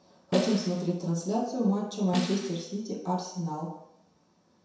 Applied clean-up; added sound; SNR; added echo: none; Snare drum; 8 dB; reverberation time 0.7 s.